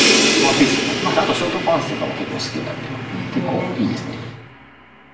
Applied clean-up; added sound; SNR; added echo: none; Crash cymbal; 0 dB; reverberation time 0.8 s.